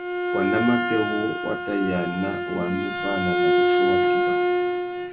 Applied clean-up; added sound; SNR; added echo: none; Bowed string instrument; -4 dB; none.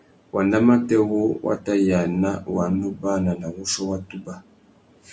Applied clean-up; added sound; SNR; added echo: none; none; none; none.